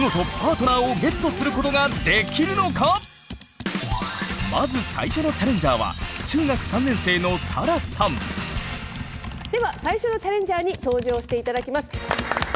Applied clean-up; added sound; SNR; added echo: none; Computer keyboard; 14 dB; none.